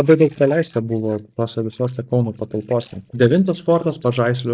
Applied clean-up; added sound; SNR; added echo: neural mask model DeepFilterNet 3.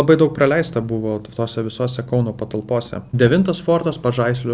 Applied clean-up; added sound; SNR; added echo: none; none; none; none.